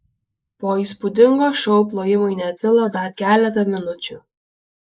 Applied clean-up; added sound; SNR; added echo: neural mask model Resemble Enhance denoiser.